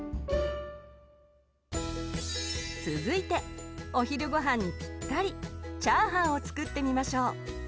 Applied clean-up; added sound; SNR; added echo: none; none; none; none.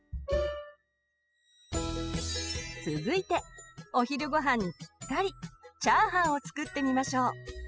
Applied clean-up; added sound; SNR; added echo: classical method spectral subtraction.